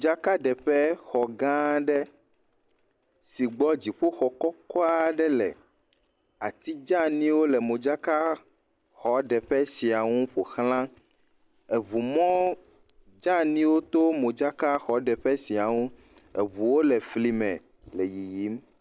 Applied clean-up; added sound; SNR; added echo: none; none; none; none.